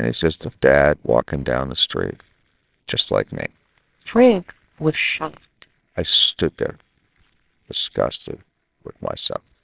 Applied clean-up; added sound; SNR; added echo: neural separator model SepFormer WHAMR!.